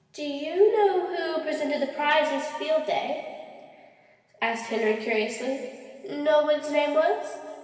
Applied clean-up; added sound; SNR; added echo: none; none; none; reverberation time 2.3 s.